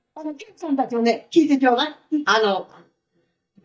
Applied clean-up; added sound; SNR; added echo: neural mask model DeepFilterNet 3.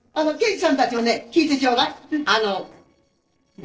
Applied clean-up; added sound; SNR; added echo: neural separator model SepFormer DNS4.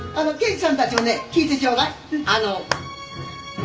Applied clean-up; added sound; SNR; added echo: none; Clapping; 12 dB; reverberation time 1.9 s.